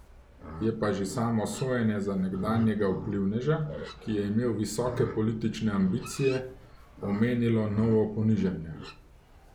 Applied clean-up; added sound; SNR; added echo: none; Livestock, farm animals, working animals; 15 dB; none.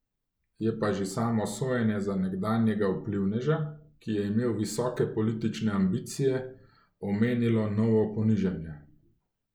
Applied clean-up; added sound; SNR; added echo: none; none; none; none.